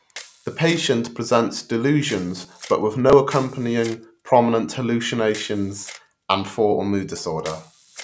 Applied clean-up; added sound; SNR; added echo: none; Camera; 20 dB; none.